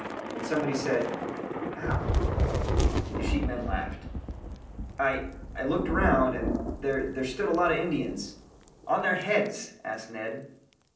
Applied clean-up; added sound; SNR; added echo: none; Thunder / Rain; 1 dB; reverberation time 0.6 s.